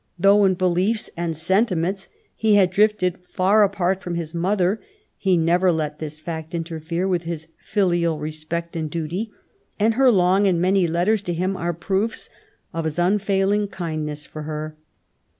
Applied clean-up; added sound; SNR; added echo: none; none; none; none.